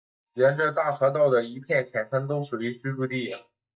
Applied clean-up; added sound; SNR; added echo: neural mask model DeepFilterNet 3.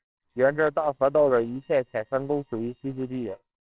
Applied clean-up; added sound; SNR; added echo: neural separator model SepFormer WHAMR!.